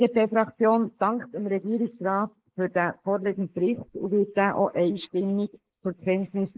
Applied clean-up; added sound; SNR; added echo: neural mask model Resemble Enhance denoiser.